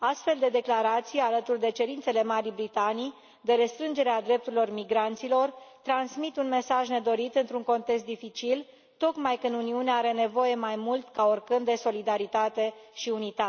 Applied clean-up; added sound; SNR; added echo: none; none; none; none.